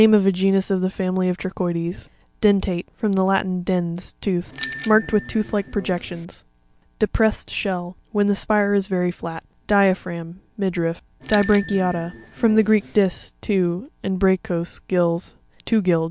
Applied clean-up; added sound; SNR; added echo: none; Bicycle bell; 12 dB; none.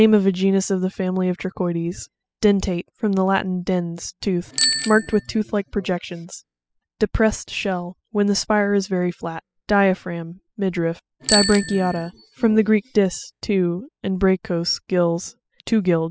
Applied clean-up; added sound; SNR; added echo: classical method spectral subtraction.